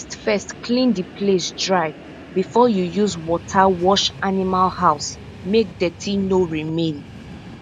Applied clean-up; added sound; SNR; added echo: none; Train; 17 dB; none.